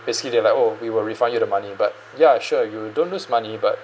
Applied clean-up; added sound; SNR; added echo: none; none; none; none.